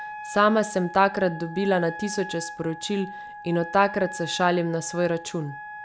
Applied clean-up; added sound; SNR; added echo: none; Wind instrument, woodwind instrument; 13 dB; none.